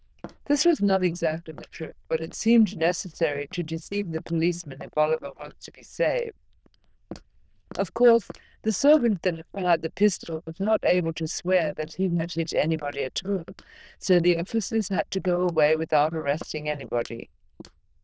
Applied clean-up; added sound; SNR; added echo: neural diffusion model UNIVERSE++.